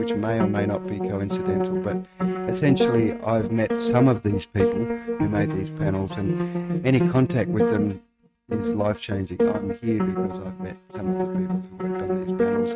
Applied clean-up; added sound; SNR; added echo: neural mask model RNNoise.